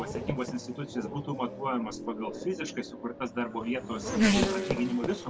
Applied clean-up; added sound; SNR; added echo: none; Race car, auto racing / Accelerating, revving, vroom; -1 dB; none.